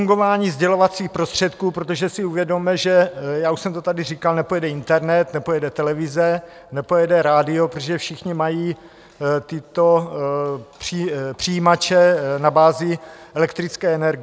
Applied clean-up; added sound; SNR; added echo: none; none; none; none.